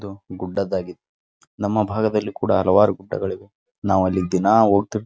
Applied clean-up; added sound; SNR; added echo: none; none; none; none.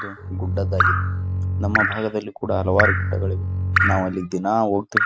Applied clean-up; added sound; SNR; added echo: none; Drip + Bowed string instrument; -3 dB; none.